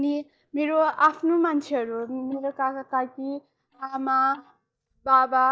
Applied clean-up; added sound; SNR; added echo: neural mask model DeepFilterNet 3.